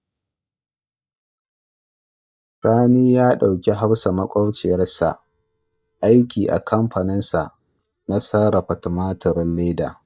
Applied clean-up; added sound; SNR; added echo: neural mask model DeepFilterNet 3.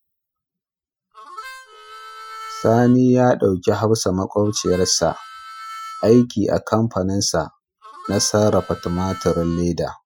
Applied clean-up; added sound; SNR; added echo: classical method Wiener filter.